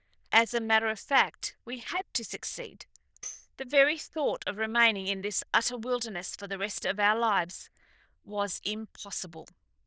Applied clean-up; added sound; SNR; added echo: neural diffusion model UNIVERSE++.